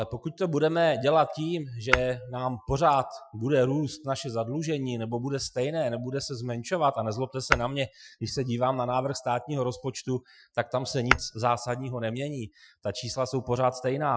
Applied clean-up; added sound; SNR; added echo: classical method Wiener filter.